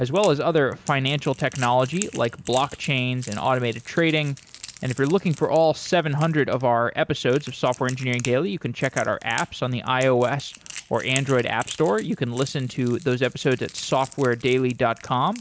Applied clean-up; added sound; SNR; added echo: none; Crackle; 19 dB; none.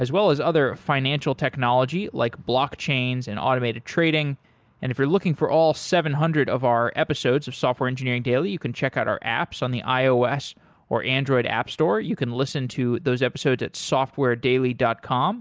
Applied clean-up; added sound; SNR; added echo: none; none; none; none.